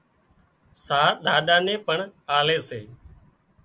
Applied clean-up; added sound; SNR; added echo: none; none; none; none.